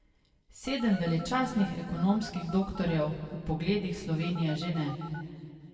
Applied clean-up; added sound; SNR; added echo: none; Telephone; 15 dB; reverberation time 2.2 s.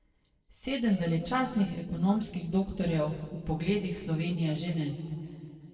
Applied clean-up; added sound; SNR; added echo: neural separator model SepFormer DNS4.